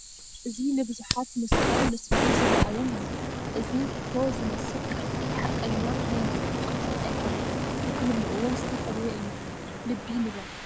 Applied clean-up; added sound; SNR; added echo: none; Fire; -4 dB; none.